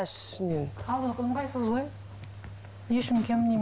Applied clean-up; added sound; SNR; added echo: none; none; none; none.